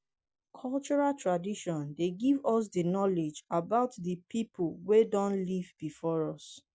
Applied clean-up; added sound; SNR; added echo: none; none; none; none.